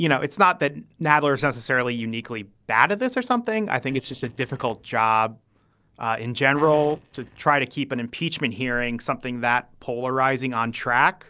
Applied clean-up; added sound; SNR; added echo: neural separator model SepFormer DNS4.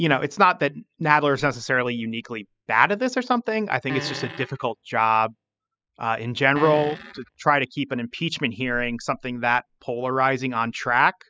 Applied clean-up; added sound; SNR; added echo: classical method spectral subtraction.